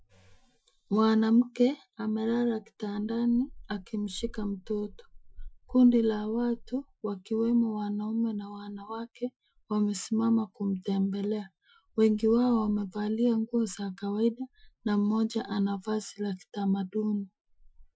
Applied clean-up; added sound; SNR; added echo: classical method Wiener filter.